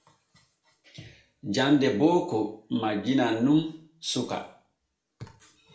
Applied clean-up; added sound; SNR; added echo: none; none; none; reverberation time 0.4 s.